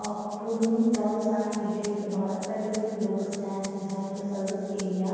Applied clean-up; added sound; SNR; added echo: none; Rattle (instrument); 18 dB; reverberation time 2.2 s.